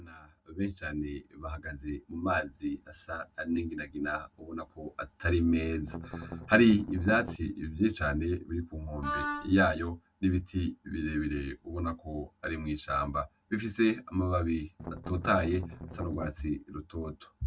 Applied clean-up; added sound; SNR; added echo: none; Strum + Wind instrument, woodwind instrument; 8 dB; none.